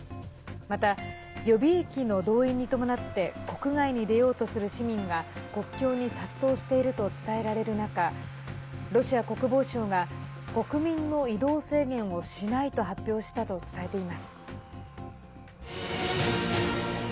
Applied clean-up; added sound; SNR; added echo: none; Accelerating, revving, vroom / Motor vehicle (road); 16 dB; none.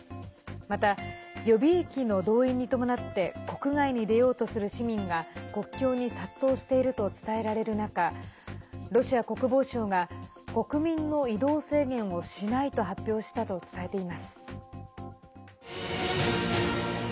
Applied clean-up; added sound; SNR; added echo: none; none; none; none.